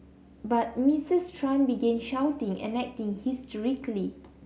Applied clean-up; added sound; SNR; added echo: none; none; none; none.